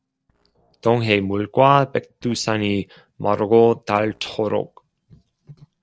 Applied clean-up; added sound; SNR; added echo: neural separator model SepFormer DNS4.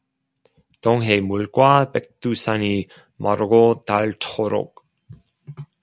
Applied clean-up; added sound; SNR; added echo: none; none; none; none.